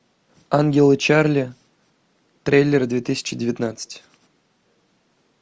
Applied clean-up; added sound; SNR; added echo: none; none; none; none.